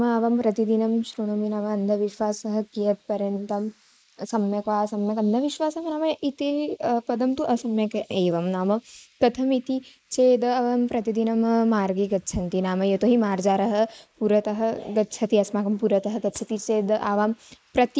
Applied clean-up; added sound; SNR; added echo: neural mask model Resemble Enhance denoiser.